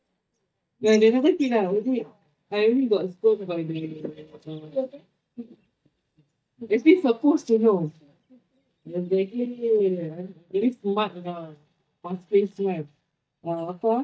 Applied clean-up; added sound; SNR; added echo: neural mask model DeepFilterNet 3.